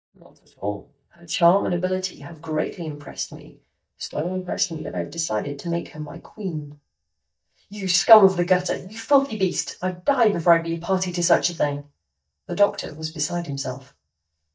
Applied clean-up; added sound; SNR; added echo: neural mask model DeepFilterNet 3.